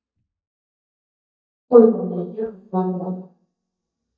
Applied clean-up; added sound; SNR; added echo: neural mask model DeepFilterNet 3.